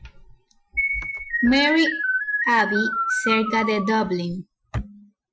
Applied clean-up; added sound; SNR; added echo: classical method Wiener filter.